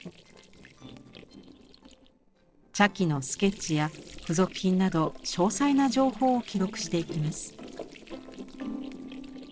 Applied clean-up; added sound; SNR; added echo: neural separator model SepFormer DNS4.